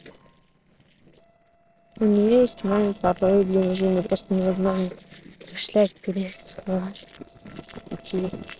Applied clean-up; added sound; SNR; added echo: neural separator model SepFormer DNS4.